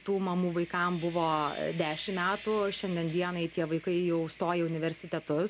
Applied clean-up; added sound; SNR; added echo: none; Sawing; 18 dB; none.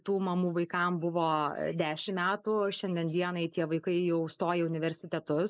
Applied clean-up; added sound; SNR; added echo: neural mask model Resemble Enhance denoiser.